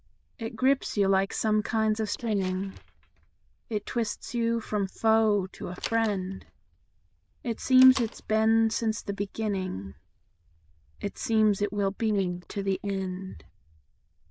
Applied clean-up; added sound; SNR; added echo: neural diffusion model UNIVERSE++.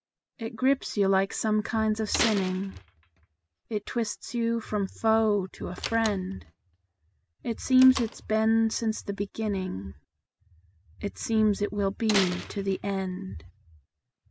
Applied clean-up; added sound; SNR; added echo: none; Slam; 13 dB; none.